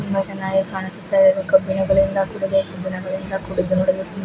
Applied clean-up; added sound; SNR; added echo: none; none; none; none.